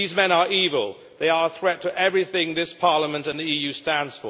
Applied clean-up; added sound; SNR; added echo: none; none; none; none.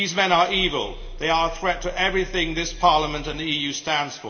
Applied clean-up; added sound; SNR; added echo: none; Growling; 13 dB; reverberation time 1.4 s.